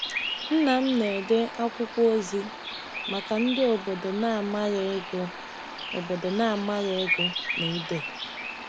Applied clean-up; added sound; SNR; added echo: none; Bird vocalization, bird call, bird song; 7 dB; none.